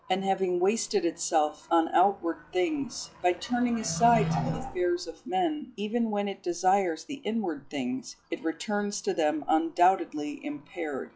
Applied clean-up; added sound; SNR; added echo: classical method log-MMSE.